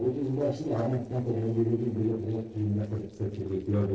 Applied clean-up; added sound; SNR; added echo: neural separator model SepFormer DNS4.